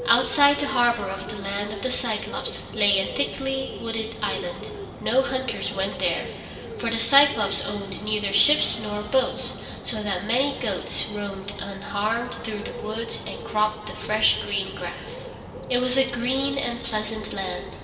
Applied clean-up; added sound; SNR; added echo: none; Bird; 11 dB; reverberation time 2.7 s.